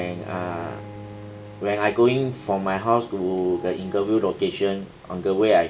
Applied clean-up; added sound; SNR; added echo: none; Bowed string instrument; 18 dB; none.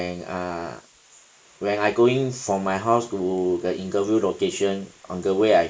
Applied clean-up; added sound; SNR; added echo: neural mask model Resemble Enhance denoiser.